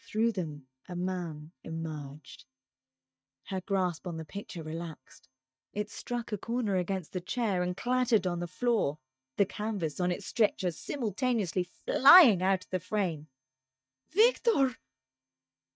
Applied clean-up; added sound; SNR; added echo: neural mask model DeepFilterNet 3.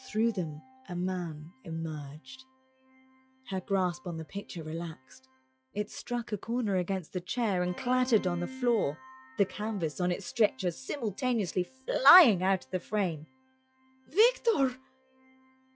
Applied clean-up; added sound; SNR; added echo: classical method log-MMSE.